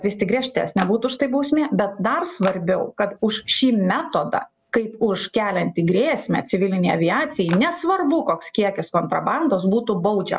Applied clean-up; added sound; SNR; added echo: none; Clapping; 12 dB; none.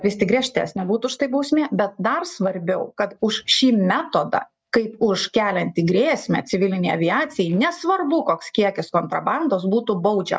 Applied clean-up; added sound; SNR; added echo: neural mask model DeepFilterNet 3.